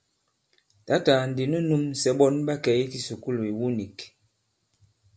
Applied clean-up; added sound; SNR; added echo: none; none; none; none.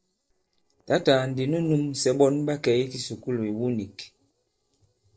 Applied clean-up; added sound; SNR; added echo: neural separator model SepFormer DNS4.